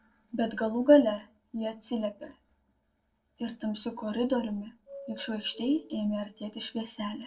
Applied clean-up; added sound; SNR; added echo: neural separator model SepFormer DNS4.